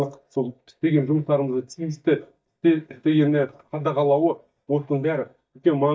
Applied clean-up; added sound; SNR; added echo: neural mask model DeepFilterNet 3.